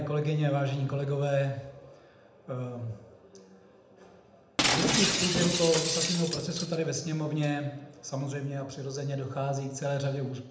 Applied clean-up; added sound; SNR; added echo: none; Shatter; -1 dB; reverberation time 0.8 s.